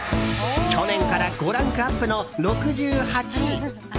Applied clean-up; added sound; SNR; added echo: none; none; none; none.